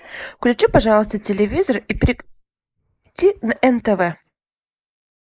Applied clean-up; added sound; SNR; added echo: neural mask model Resemble Enhance denoiser.